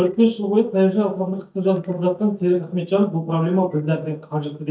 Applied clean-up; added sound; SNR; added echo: neural mask model DeepFilterNet 3.